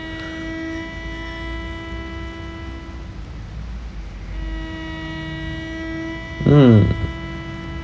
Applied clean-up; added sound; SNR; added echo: none; Bowed string instrument; 11 dB; none.